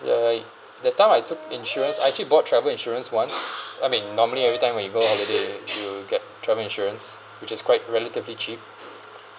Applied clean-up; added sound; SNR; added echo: none; Brass instrument; 13 dB; none.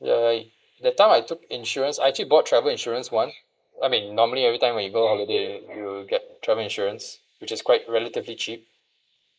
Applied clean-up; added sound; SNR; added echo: neural mask model Resemble Enhance denoiser.